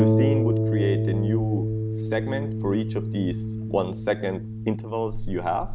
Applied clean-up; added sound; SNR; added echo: none; Harp; -3 dB; none.